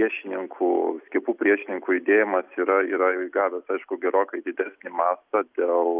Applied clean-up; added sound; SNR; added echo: none; none; none; none.